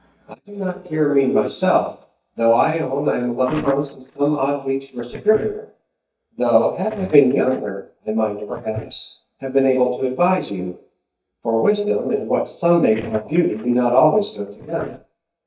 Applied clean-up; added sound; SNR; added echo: neural mask model DeepFilterNet 3.